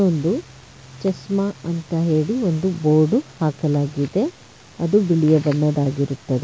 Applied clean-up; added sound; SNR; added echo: none; none; none; none.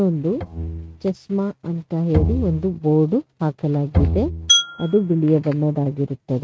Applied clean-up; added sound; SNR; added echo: neural mask model RNNoise.